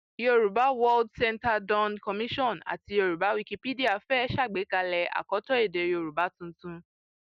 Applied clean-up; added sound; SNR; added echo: none; none; none; none.